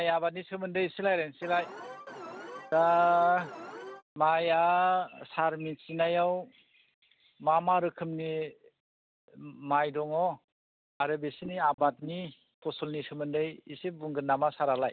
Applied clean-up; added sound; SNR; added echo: none; Alarm; 13 dB; none.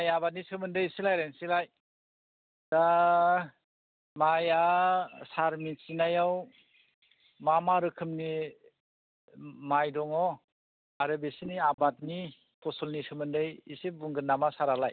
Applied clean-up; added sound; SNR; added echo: none; none; none; none.